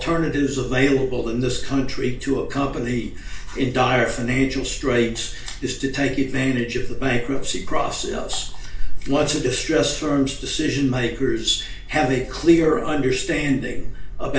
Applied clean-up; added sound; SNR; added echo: none; none; none; reverberation time 0.4 s.